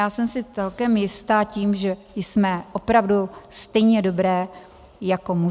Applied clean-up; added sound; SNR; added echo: none; none; none; none.